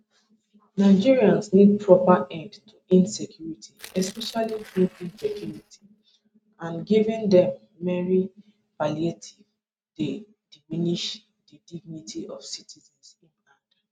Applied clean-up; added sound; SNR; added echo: neural mask model RNNoise.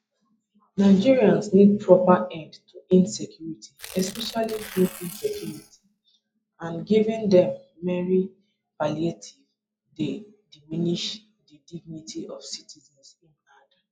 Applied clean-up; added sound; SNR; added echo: classical method log-MMSE.